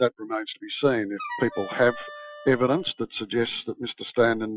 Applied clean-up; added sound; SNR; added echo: classical method Wiener filter.